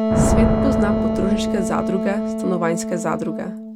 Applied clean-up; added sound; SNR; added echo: none; Wind instrument, woodwind instrument + Thunder; -4 dB; none.